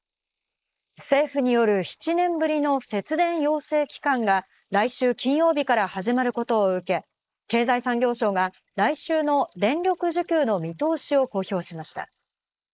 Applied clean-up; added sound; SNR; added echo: neural mask model Resemble Enhance denoiser.